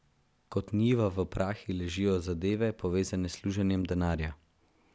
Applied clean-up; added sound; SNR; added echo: none; none; none; none.